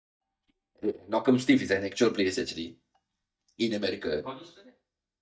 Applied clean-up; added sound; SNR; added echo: neural mask model DeepFilterNet 3.